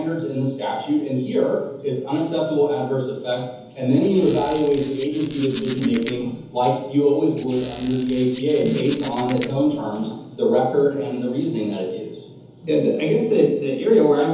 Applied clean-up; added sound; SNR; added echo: none; Squeak; 13 dB; reverberation time 1.3 s.